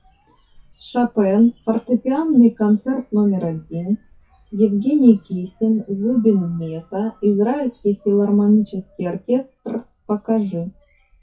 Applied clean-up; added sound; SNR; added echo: classical method WPE with log-MMSE.